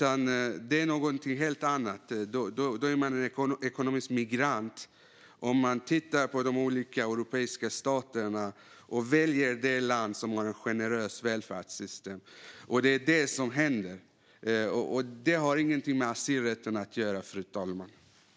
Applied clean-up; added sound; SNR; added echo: none; none; none; none.